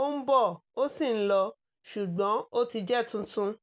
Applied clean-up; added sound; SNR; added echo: none; none; none; none.